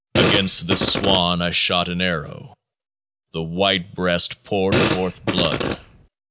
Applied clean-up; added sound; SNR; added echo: none; Fart; 2 dB; none.